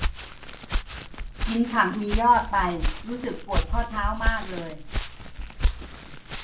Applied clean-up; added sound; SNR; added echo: none; Walk, footsteps; 0 dB; reverberation time 0.3 s.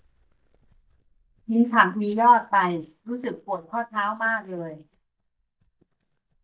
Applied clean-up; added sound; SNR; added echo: neural mask model DeepFilterNet 3.